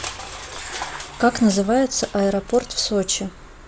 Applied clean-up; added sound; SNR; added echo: none; Crushing; 16 dB; none.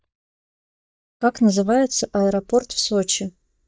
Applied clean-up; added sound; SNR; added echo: neural mask model DeepFilterNet 3.